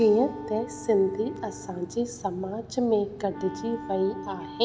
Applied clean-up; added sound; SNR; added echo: none; Wind instrument, woodwind instrument; 15 dB; none.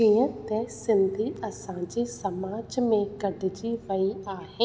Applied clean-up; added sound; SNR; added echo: none; none; none; none.